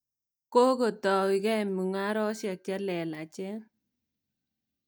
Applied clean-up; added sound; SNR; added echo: neural mask model DeepFilterNet 3.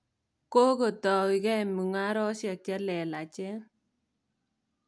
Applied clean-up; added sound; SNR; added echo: none; none; none; none.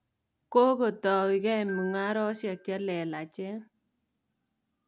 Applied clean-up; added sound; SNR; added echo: none; Glockenspiel; 20 dB; none.